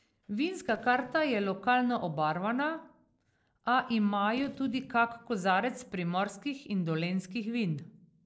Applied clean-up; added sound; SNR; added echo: neural separator model SepFormer DNS4.